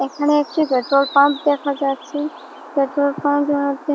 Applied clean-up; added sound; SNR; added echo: none; Bird; 18 dB; none.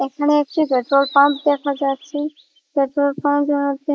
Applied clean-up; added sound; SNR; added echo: neural mask model Resemble Enhance denoiser.